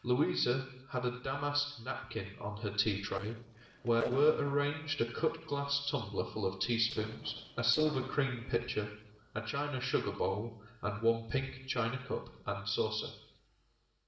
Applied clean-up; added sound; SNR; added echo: neural separator model SepFormer DNS4.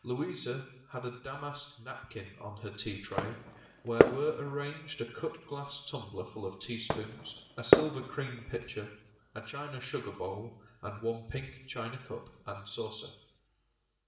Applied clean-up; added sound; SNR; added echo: none; Fireworks; -4 dB; reverberation time 0.8 s.